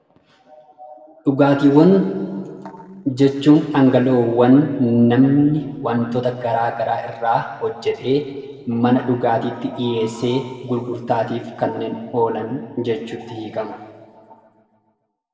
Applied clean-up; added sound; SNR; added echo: none; none; none; reverberation time 2.0 s.